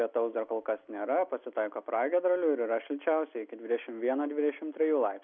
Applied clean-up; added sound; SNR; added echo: none; none; none; none.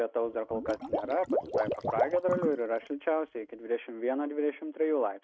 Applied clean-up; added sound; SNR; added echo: neural mask model RNNoise.